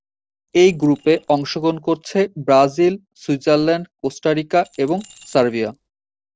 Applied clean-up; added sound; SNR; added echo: neural separator model SepFormer DNS4.